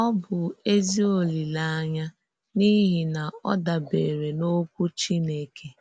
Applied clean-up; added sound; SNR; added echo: none; none; none; none.